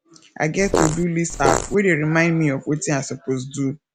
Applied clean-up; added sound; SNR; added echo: none; Fart; 1 dB; none.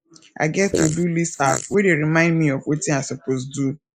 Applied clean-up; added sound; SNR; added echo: neural mask model Resemble Enhance denoiser.